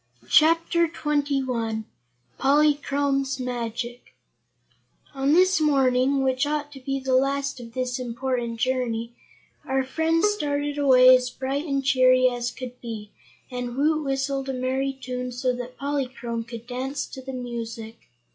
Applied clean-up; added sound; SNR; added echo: classical method log-MMSE.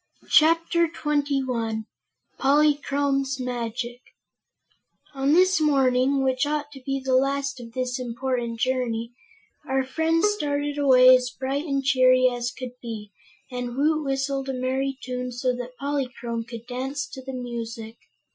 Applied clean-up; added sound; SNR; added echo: classical method Wiener filter.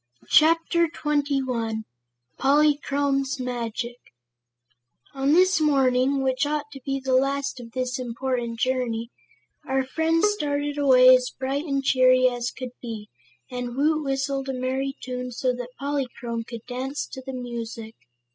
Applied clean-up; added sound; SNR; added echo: classical method spectral subtraction.